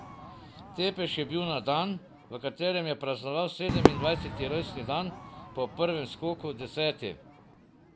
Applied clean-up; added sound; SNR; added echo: none; Crowd / Fireworks; 2 dB; none.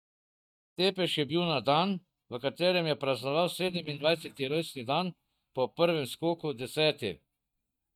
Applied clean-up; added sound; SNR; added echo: neural mask model DeepFilterNet 3.